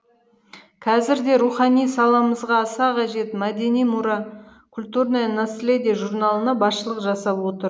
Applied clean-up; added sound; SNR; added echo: none; none; none; none.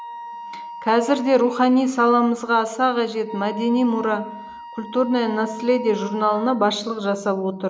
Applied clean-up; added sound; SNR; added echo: none; Wind instrument, woodwind instrument; 16 dB; none.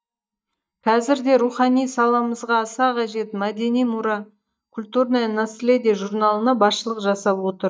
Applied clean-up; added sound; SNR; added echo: neural mask model DeepFilterNet 3.